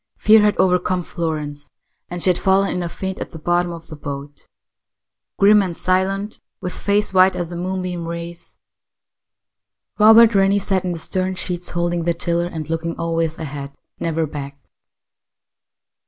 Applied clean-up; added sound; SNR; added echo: none; none; none; none.